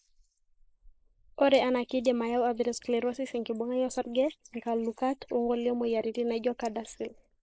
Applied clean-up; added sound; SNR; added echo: neural mask model Resemble Enhance denoiser.